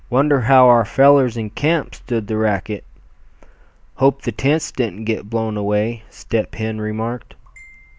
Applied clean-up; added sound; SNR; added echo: none; none; none; none.